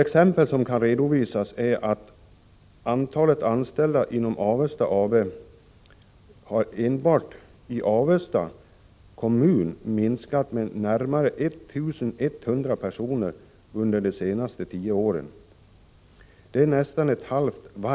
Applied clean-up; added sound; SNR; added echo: none; none; none; none.